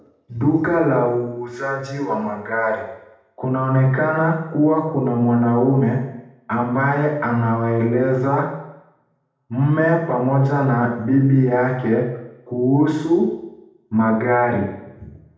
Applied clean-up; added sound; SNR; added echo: none; none; none; reverberation time 0.8 s.